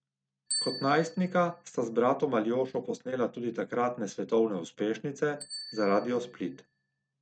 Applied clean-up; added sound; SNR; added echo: neural mask model RNNoise.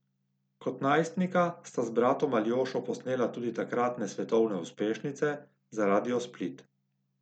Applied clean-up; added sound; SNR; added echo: none; none; none; none.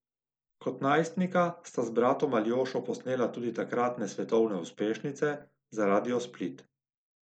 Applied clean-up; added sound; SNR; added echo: neural mask model Resemble Enhance denoiser.